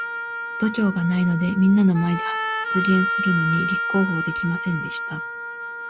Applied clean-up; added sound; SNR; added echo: none; Wind instrument, woodwind instrument; 4 dB; none.